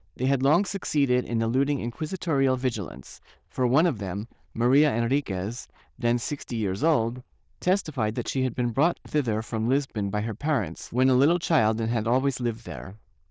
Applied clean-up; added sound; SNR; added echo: neural diffusion model UNIVERSE++.